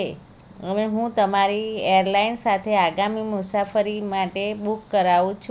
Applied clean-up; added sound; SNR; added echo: none; none; none; none.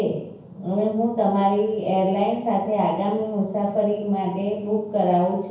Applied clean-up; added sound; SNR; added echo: none; none; none; reverberation time 0.9 s.